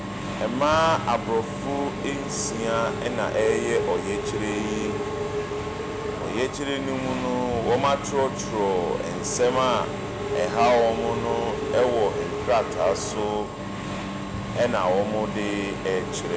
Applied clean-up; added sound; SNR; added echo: none; Engine / Mechanisms; 4 dB; none.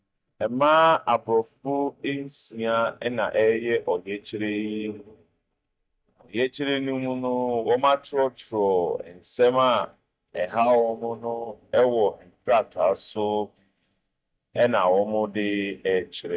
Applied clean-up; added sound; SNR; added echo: neural mask model DeepFilterNet 3.